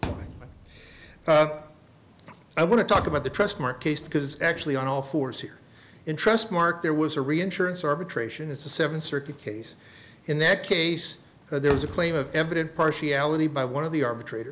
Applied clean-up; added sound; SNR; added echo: none; Thump, thud; 12 dB; none.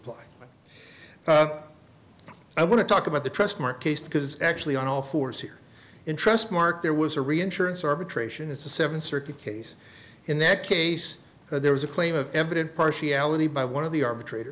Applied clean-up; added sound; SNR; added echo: none; none; none; none.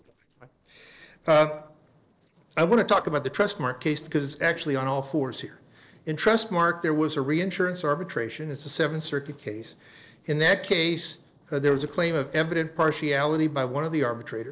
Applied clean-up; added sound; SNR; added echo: neural separator model SepFormer DNS4.